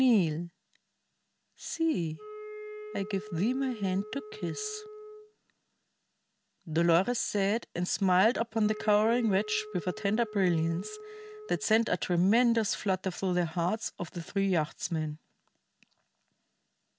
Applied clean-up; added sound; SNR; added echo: none; Wind instrument, woodwind instrument; 13 dB; none.